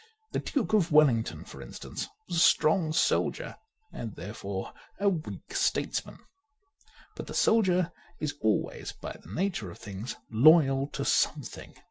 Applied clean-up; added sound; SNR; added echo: none; none; none; none.